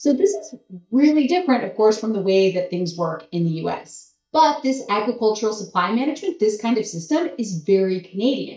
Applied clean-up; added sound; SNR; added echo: neural mask model DeepFilterNet 3.